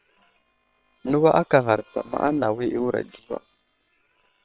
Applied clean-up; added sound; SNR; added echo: neural separator model SepFormer WHAM!.